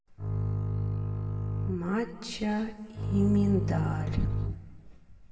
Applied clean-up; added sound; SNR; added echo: none; Bowed string instrument; 0 dB; reverberation time 2.3 s.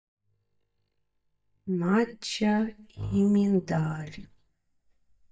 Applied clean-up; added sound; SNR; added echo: neural mask model DeepFilterNet 3.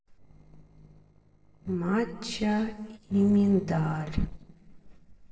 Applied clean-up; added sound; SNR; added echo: neural separator model SepFormer DNS4.